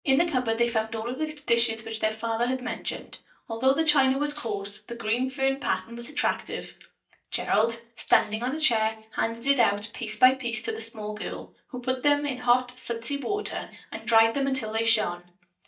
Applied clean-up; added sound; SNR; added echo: neural mask model DeepFilterNet 3.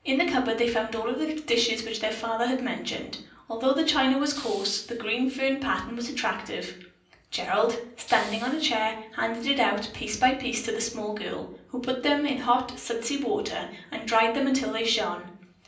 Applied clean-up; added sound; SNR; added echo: none; Hiss; 19 dB; reverberation time 0.6 s.